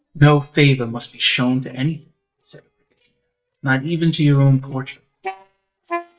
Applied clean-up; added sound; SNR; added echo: neural mask model DeepFilterNet 3.